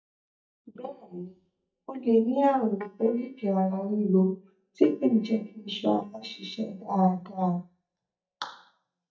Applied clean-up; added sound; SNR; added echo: neural mask model DeepFilterNet 3.